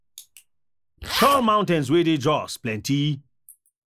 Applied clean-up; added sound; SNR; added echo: neural mask model Resemble Enhance denoiser.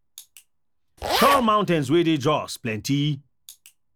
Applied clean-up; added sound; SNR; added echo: none; Zipper (clothing); 2 dB; none.